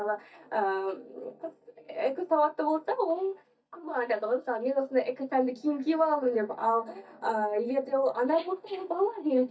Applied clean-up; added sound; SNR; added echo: neural mask model DeepFilterNet 3.